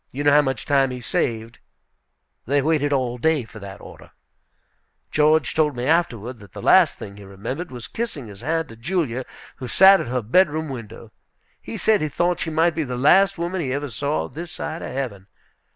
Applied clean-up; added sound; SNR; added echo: none; none; none; none.